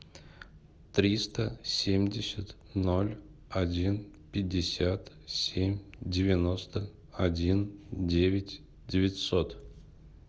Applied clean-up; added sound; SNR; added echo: none; none; none; none.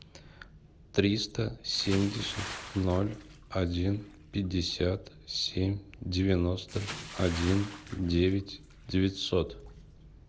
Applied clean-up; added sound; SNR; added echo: none; Bathtub (filling or washing) / Splash, splatter; 16 dB; none.